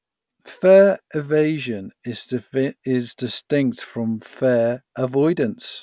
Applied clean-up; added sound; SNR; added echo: none; none; none; none.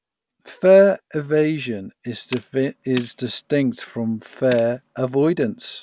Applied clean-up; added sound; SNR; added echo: none; Tools; 20 dB; none.